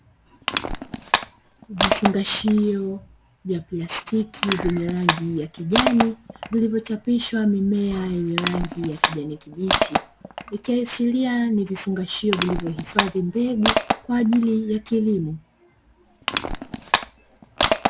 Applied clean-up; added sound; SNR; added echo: none; Crushing; 3 dB; none.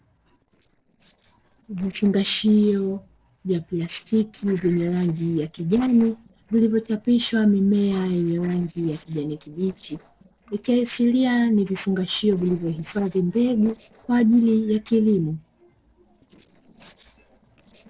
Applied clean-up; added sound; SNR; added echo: neural separator model SepFormer DNS4.